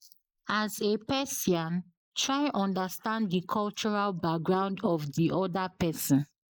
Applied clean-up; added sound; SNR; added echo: neural mask model Resemble Enhance denoiser.